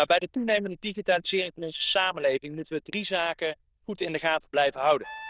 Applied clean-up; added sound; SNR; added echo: neural diffusion model UNIVERSE++.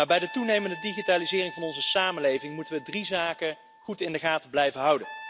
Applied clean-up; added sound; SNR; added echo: none; Trumpet; 16 dB; none.